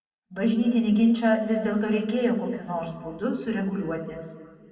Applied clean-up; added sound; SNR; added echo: none; none; none; reverberation time 1.8 s.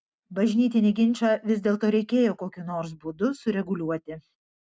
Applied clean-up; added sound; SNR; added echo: none; none; none; none.